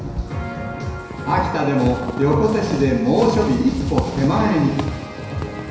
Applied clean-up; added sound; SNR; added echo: none; Squeak / Walk, footsteps; 12 dB; reverberation time 1.0 s.